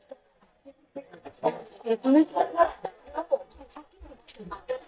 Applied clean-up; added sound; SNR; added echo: neural mask model DeepFilterNet 3.